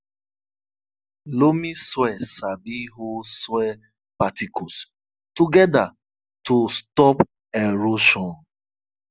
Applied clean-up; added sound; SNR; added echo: none; none; none; none.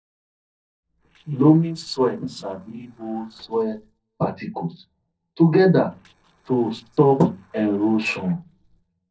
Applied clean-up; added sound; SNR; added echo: neural separator model SepFormer DNS4.